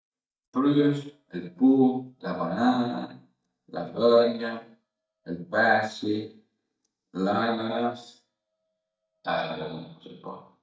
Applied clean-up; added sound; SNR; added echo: neural mask model DeepFilterNet 3.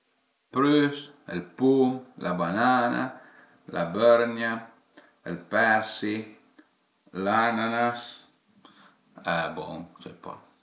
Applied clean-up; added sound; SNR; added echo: none; none; none; none.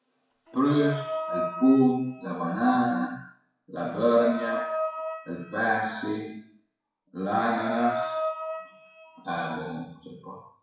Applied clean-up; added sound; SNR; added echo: classical method WPE with log-MMSE.